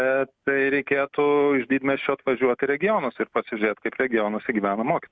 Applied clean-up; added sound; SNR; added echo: none; none; none; none.